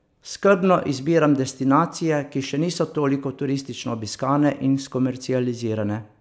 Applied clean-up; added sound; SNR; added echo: none; none; none; none.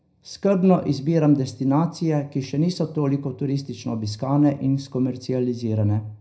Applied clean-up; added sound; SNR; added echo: none; none; none; reverberation time 0.4 s.